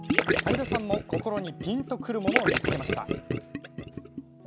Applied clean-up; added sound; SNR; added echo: none; Gurgling / Liquid; -3 dB; none.